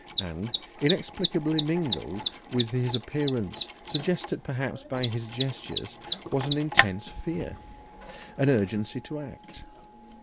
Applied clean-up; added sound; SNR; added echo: none; Mechanisms; 3 dB; none.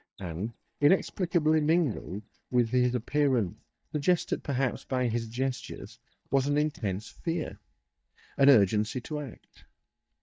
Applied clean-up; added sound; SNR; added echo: neural mask model DeepFilterNet 3.